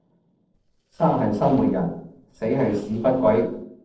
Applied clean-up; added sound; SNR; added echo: neural separator model SepFormer DNS4.